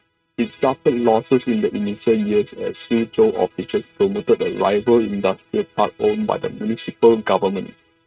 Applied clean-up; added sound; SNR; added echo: neural mask model RNNoise.